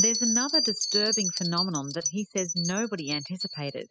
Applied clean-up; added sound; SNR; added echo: classical method spectral subtraction.